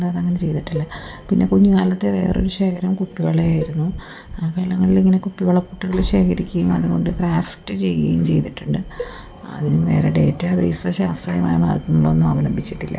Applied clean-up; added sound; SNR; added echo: none; Cowbell; 19 dB; reverberation time 0.2 s.